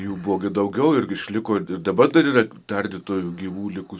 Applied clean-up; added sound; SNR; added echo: none; none; none; none.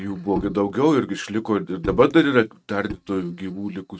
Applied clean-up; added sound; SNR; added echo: neural mask model RNNoise.